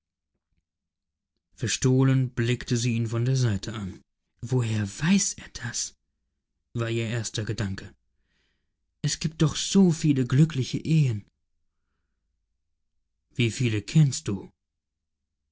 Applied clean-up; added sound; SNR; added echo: none; none; none; none.